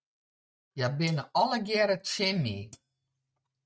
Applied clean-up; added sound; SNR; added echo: neural mask model RNNoise.